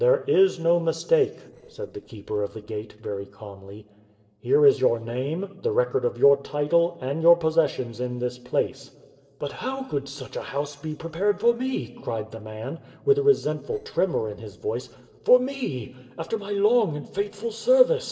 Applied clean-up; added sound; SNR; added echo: neural separator model SepFormer DNS4.